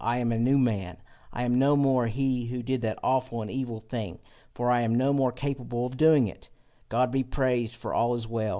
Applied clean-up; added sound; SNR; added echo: none; none; none; none.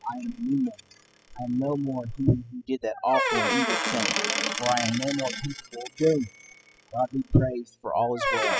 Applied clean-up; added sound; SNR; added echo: classical method spectral subtraction.